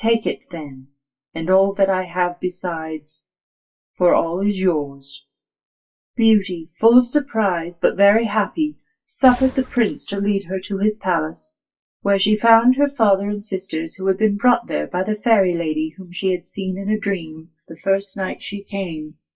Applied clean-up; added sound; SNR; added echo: classical method WPE with log-MMSE.